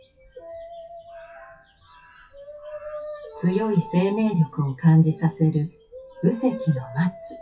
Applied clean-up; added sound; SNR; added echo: classical method WPE with log-MMSE.